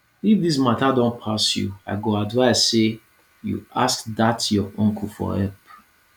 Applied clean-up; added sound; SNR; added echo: none; none; none; none.